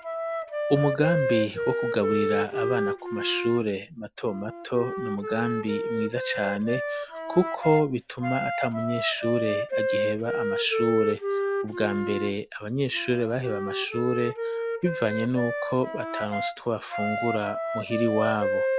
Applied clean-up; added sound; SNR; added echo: none; Wind instrument, woodwind instrument; 2 dB; none.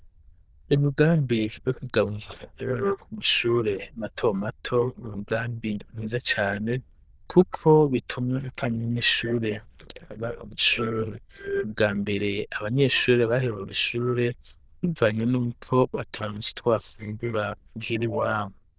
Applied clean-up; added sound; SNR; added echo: neural diffusion model UNIVERSE++.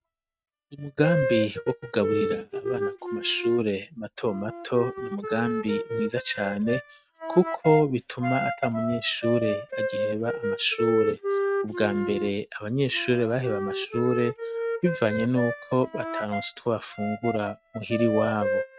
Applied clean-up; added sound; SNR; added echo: neural mask model RNNoise.